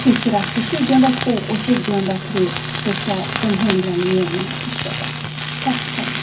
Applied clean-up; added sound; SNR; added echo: none; Tools; 7 dB; reverberation time 0.3 s.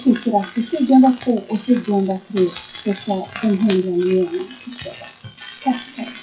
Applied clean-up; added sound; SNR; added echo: classical method WPE with log-MMSE.